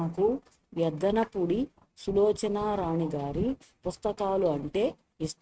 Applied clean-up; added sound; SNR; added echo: neural mask model RNNoise.